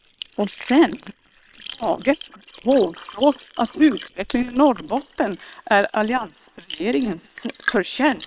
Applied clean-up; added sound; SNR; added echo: neural separator model SepFormer WHAM!.